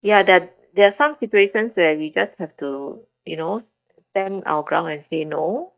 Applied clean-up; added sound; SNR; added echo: neural mask model DeepFilterNet 3.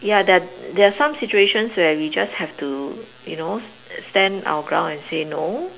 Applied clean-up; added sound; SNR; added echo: none; none; none; none.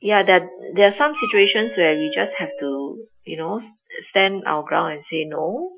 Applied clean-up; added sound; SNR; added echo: classical method Wiener filter.